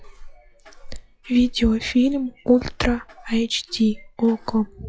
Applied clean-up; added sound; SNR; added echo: classical method log-MMSE.